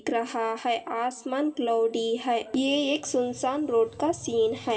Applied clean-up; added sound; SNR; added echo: none; none; none; reverberation time 2.1 s.